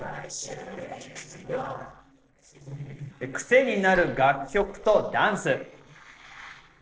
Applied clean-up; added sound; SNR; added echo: neural separator model SepFormer DNS4.